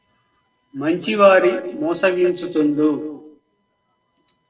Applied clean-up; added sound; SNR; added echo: neural separator model SepFormer DNS4.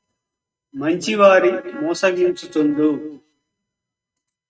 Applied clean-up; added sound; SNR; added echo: neural mask model RNNoise.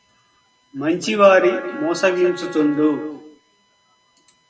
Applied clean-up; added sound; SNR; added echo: none; Wind instrument, woodwind instrument; 17 dB; none.